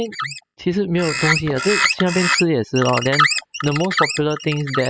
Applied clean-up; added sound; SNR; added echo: classical method spectral subtraction.